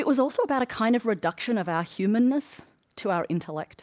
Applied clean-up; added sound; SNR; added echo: none; none; none; none.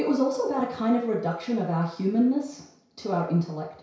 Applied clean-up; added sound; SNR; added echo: none; none; none; reverberation time 0.6 s.